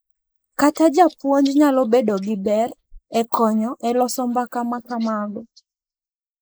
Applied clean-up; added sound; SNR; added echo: neural mask model Resemble Enhance denoiser.